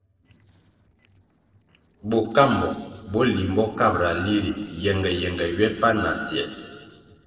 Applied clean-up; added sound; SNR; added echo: neural separator model SepFormer DNS4.